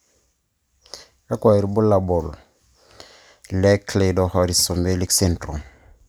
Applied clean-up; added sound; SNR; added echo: none; none; none; none.